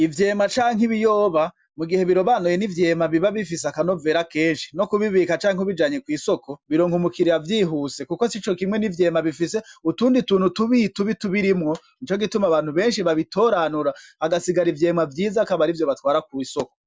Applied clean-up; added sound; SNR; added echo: none; none; none; none.